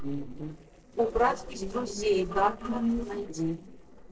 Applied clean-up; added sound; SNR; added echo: neural separator model SepFormer DNS4.